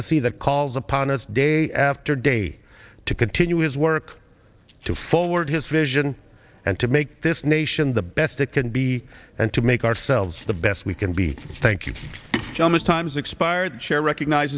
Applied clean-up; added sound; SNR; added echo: neural separator model SepFormer DNS4.